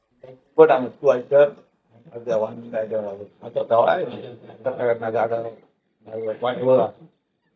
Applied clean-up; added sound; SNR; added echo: neural mask model DeepFilterNet 3.